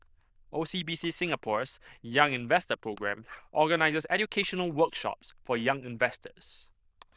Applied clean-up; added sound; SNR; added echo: neural diffusion model UNIVERSE++.